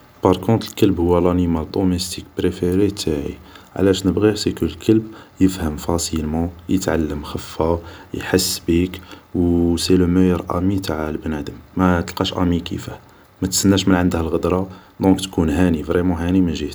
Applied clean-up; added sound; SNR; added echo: none; none; none; none.